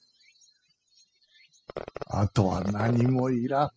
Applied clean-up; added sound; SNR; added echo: classical method spectral subtraction.